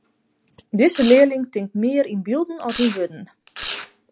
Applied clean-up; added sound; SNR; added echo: none; Domestic sounds, home sounds; 14 dB; none.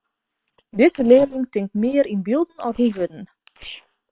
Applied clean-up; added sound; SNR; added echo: neural separator model SepFormer WHAM!.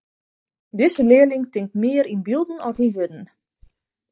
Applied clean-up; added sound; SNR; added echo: neural mask model DeepFilterNet 3.